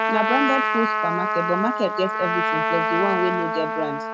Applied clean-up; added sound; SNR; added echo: none; Trumpet; -2 dB; none.